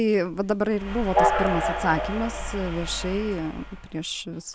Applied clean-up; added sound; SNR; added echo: none; Train; 1 dB; none.